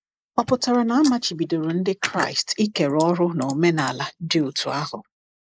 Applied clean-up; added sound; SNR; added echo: neural mask model Resemble Enhance denoiser.